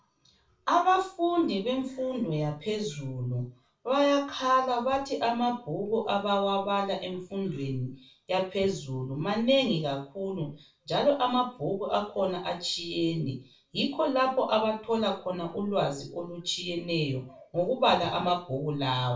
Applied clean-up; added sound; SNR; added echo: none; none; none; reverberation time 0.3 s.